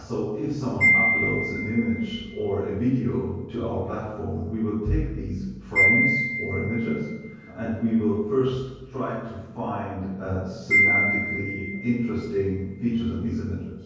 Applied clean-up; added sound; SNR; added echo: none; Wind chime; 1 dB; reverberation time 1.3 s.